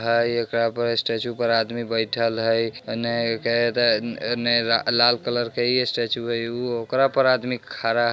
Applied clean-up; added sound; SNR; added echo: none; none; none; none.